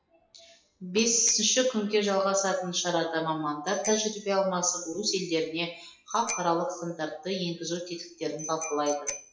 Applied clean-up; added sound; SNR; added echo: classical method WPE with log-MMSE.